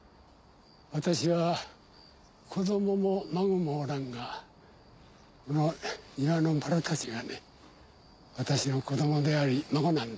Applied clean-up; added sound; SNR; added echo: none; none; none; none.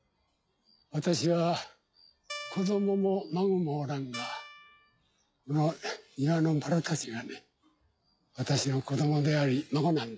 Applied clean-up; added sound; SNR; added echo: classical method log-MMSE.